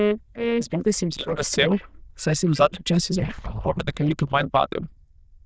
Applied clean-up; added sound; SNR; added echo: neural diffusion model UNIVERSE++.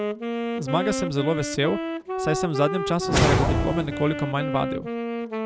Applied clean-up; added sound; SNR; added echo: none; Wind instrument, woodwind instrument + Whoosh, swoosh, swish; 0 dB; none.